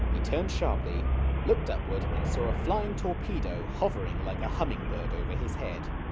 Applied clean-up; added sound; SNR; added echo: none; Traffic noise, roadway noise; -4 dB; none.